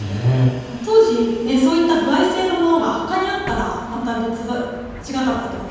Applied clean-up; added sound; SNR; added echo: none; Bus; 18 dB; reverberation time 1.2 s.